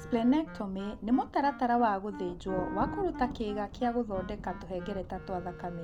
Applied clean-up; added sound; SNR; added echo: none; Wind instrument, woodwind instrument + Thunder; 10 dB; none.